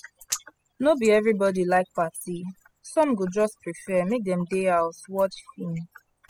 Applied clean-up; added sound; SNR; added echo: classical method spectral subtraction.